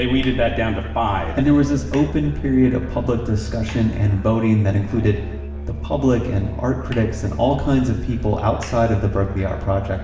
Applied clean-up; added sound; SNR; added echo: none; Musical instrument; 10 dB; reverberation time 1.0 s.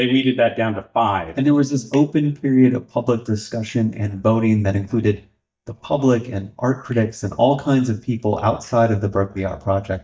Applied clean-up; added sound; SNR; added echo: neural mask model DeepFilterNet 3.